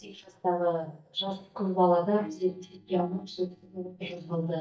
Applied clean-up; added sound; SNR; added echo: neural mask model DeepFilterNet 3.